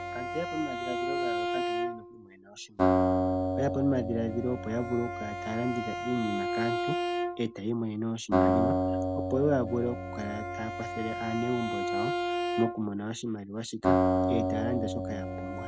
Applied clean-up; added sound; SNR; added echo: none; Bowed string instrument + Acoustic guitar; -3 dB; none.